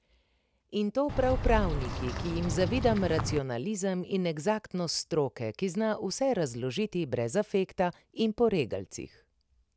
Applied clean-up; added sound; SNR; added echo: none; Bird vocalization, bird call, bird song; 1 dB; none.